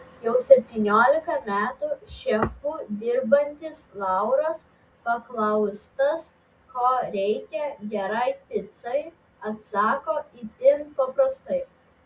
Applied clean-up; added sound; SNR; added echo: none; none; none; none.